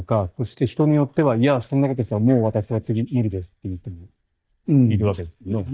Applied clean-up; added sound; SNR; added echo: neural mask model DeepFilterNet 3.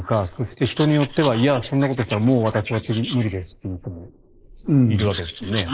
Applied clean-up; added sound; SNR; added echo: neural mask model Resemble Enhance denoiser.